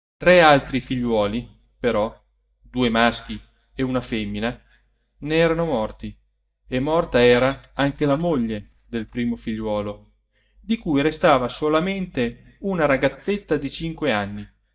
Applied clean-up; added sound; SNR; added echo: neural mask model DeepFilterNet 3.